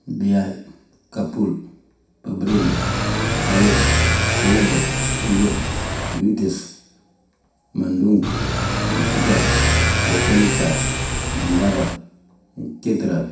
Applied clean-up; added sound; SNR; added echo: none; Motorcycle / Accelerating, revving, vroom; -3 dB; reverberation time 0.6 s.